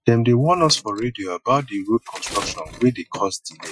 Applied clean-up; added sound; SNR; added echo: classical method Wiener filter.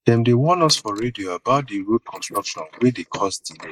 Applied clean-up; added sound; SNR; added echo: neural mask model Resemble Enhance denoiser.